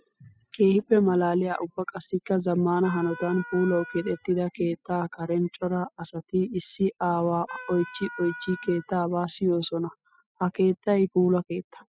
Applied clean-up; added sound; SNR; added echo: classical method spectral subtraction.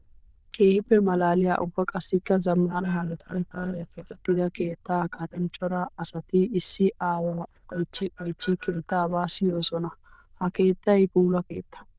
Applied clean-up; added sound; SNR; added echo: neural diffusion model UNIVERSE++.